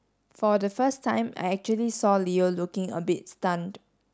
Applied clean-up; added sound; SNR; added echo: none; none; none; none.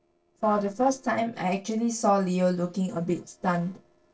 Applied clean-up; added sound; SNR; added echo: neural separator model SepFormer DNS4.